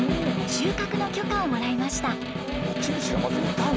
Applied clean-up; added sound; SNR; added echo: none; Snare drum; 0 dB; none.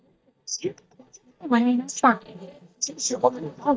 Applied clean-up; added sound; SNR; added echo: neural mask model DeepFilterNet 3.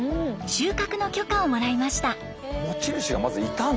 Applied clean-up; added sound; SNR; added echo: none; none; none; none.